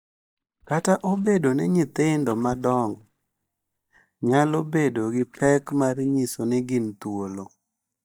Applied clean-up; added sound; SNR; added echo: neural mask model DeepFilterNet 3.